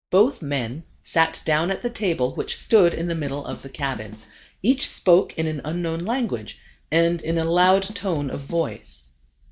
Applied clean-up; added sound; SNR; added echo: neural mask model DeepFilterNet 3.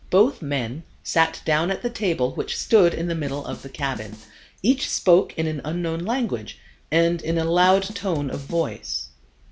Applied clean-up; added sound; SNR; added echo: none; Drum kit; 17 dB; none.